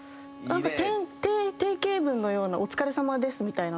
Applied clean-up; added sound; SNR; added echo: none; Bowed string instrument; 18 dB; none.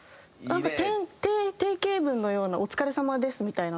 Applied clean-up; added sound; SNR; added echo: none; none; none; none.